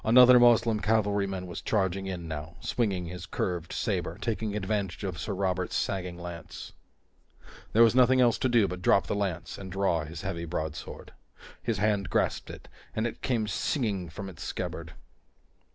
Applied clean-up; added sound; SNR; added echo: none; none; none; none.